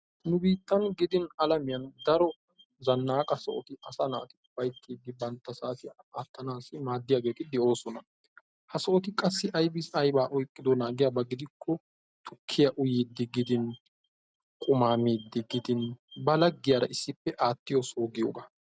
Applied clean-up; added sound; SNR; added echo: none; none; none; none.